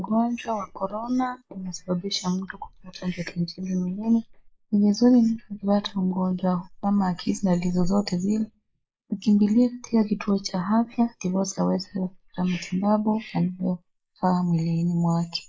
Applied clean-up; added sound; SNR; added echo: neural mask model Resemble Enhance denoiser.